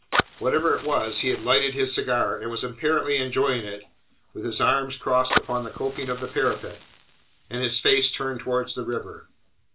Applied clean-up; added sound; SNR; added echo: none; Fire; 10 dB; reverberation time 0.2 s.